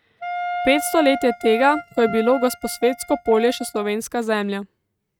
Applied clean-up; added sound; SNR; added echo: neural mask model RNNoise.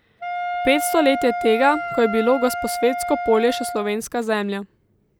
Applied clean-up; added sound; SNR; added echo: none; Wind instrument, woodwind instrument; 7 dB; none.